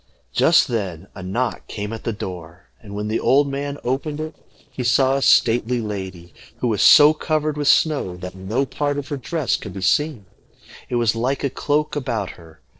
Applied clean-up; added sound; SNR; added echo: neural separator model SepFormer DNS4.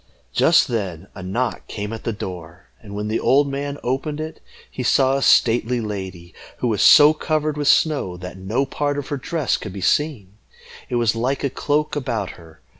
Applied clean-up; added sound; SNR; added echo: none; none; none; none.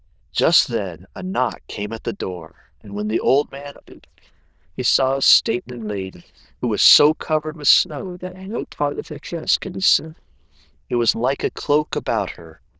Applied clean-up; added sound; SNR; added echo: neural diffusion model UNIVERSE++.